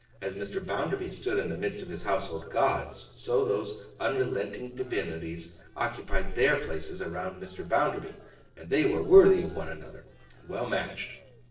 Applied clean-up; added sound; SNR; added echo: neural separator model SepFormer DNS4.